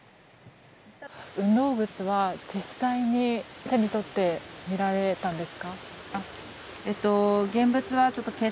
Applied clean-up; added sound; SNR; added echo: none; none; none; none.